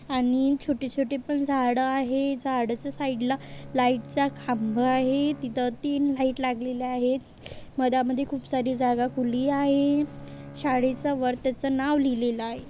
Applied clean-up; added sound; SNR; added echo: none; Bowed string instrument + Walk, footsteps; 19 dB; none.